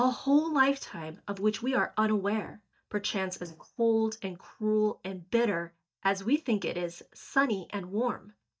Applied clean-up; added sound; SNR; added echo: neural mask model DeepFilterNet 3.